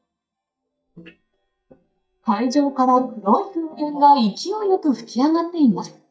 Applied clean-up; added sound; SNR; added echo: neural mask model DeepFilterNet 3.